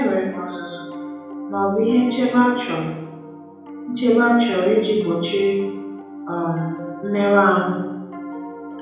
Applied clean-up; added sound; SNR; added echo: none; Piano; 12 dB; reverberation time 0.9 s.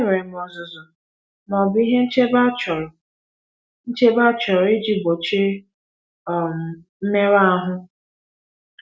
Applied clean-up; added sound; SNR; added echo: none; none; none; none.